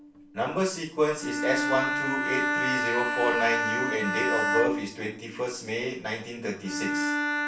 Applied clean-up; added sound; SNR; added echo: none; Bowed string instrument; 0 dB; reverberation time 0.3 s.